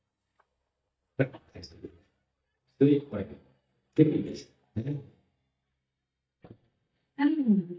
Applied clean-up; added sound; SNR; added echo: neural mask model DeepFilterNet 3.